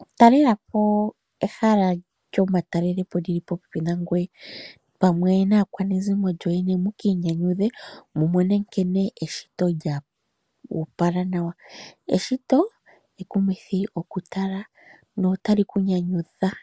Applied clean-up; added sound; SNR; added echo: none; none; none; none.